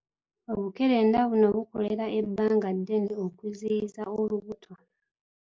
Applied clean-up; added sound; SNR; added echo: neural mask model Resemble Enhance denoiser.